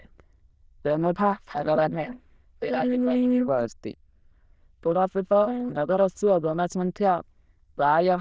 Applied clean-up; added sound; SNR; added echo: neural diffusion model UNIVERSE++.